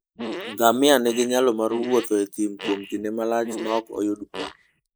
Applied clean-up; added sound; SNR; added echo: neural mask model Resemble Enhance denoiser.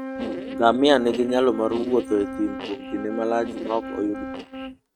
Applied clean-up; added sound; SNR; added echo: neural mask model RNNoise.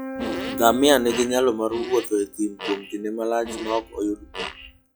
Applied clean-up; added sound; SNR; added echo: classical method log-MMSE.